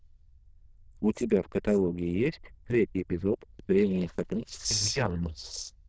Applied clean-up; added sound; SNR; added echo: neural diffusion model UNIVERSE++.